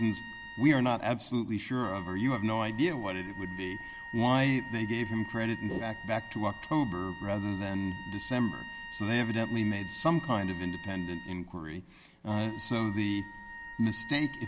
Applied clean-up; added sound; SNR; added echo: none; Wind instrument, woodwind instrument; 13 dB; none.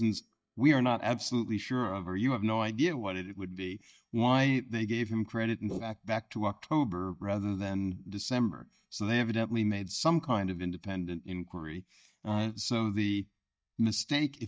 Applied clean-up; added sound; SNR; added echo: neural mask model DeepFilterNet 3.